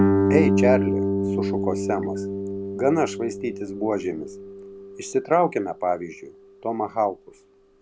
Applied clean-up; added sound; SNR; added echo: none; Guitar; 0 dB; none.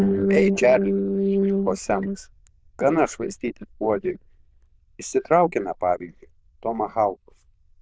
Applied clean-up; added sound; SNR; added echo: neural diffusion model UNIVERSE++.